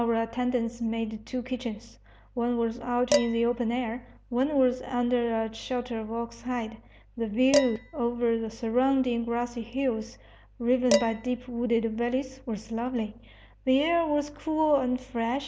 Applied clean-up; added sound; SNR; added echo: none; Dishes, pots, and pans; 7 dB; none.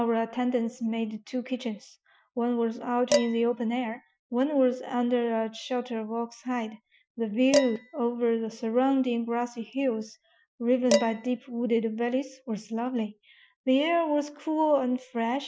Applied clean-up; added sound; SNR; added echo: classical method Wiener filter.